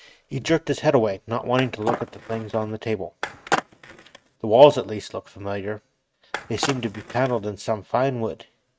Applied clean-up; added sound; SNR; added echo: neural mask model RNNoise.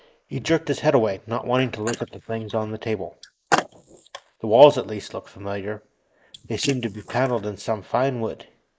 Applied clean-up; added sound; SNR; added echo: neural mask model Resemble Enhance denoiser.